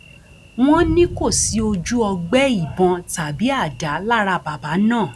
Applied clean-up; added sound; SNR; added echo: none; Thunder; 14 dB; none.